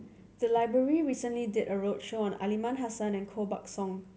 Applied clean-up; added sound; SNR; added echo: none; none; none; none.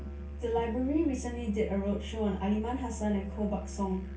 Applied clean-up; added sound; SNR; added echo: none; Musical instrument; 8 dB; reverberation time 0.2 s.